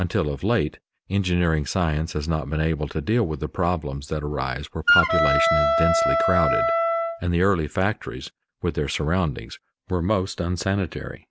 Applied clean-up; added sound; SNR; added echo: none; Wind instrument, woodwind instrument; -3 dB; none.